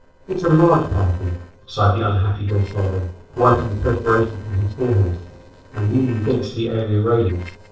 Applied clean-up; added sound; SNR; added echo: neural separator model SepFormer DNS4.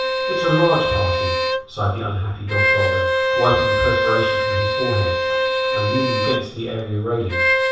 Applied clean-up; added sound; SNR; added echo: none; Bowed string instrument; -3 dB; reverberation time 0.7 s.